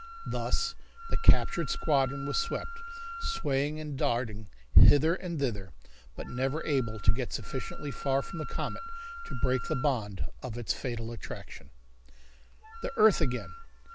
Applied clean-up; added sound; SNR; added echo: none; Wind instrument, woodwind instrument; 18 dB; none.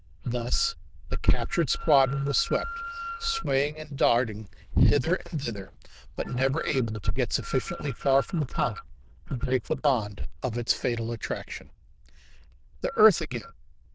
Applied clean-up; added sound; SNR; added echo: neural diffusion model UNIVERSE++.